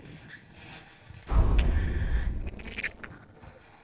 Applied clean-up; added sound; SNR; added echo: neural separator model SepFormer DNS4.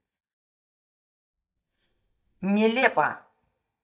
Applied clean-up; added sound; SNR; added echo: neural mask model DeepFilterNet 3.